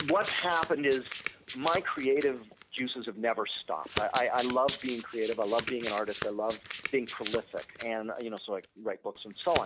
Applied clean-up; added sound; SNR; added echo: none; Domestic sounds, home sounds; 7 dB; none.